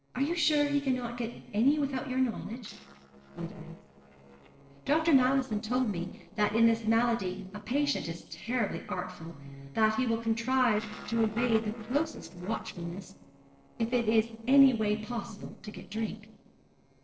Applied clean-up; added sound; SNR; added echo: neural separator model SepFormer DNS4.